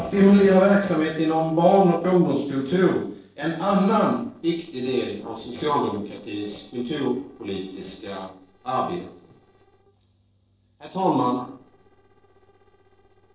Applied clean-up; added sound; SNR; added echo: neural separator model SepFormer DNS4.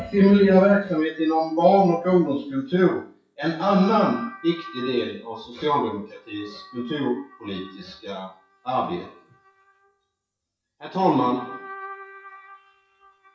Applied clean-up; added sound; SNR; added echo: classical method WPE with log-MMSE.